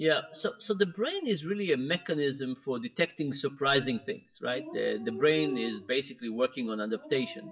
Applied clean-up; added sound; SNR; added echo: classical method WPE with log-MMSE.